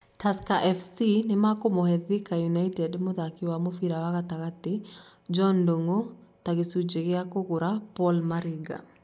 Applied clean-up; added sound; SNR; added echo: none; none; none; none.